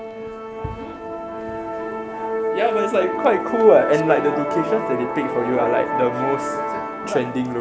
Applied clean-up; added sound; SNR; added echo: none; Musical instrument; 3 dB; none.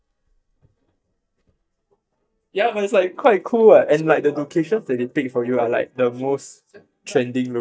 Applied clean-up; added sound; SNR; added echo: neural mask model DeepFilterNet 3.